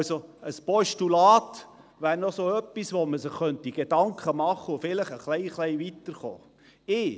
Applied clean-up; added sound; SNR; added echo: none; none; none; none.